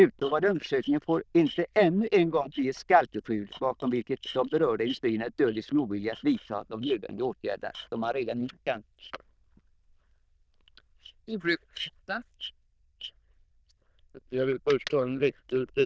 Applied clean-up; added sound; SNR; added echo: neural diffusion model UNIVERSE++.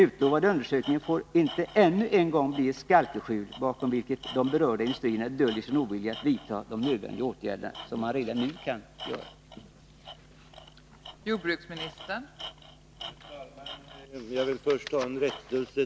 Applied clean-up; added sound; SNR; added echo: none; Tools; 18 dB; none.